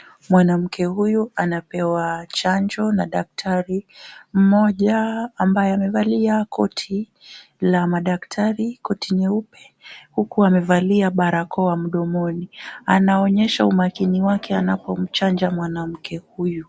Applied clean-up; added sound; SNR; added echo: none; none; none; none.